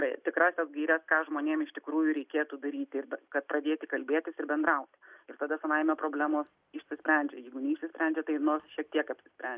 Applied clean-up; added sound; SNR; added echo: none; none; none; none.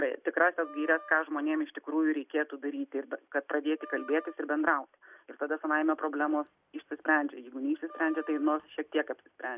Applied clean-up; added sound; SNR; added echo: none; Wind instrument, woodwind instrument; 20 dB; none.